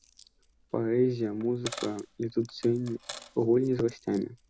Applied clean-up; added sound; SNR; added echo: none; Coin (dropping); 18 dB; none.